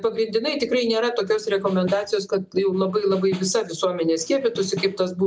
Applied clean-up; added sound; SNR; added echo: none; Snare drum; 15 dB; none.